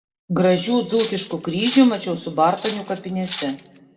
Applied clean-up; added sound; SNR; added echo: none; Cutlery, silverware; 4 dB; reverberation time 1.3 s.